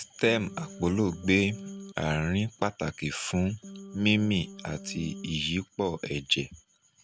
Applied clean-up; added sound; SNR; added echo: none; Organ; 14 dB; none.